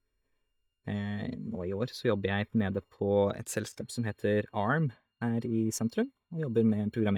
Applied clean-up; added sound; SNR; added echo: neural mask model DeepFilterNet 3.